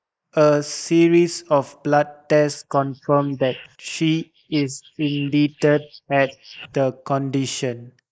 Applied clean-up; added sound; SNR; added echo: neural mask model Resemble Enhance denoiser.